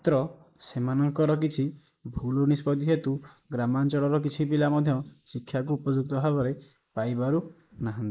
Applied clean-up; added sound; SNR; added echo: neural mask model Resemble Enhance denoiser.